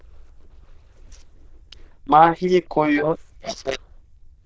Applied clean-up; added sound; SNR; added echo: neural diffusion model UNIVERSE++.